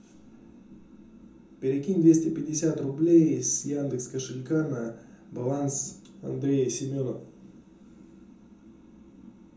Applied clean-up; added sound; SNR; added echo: none; none; none; reverberation time 0.5 s.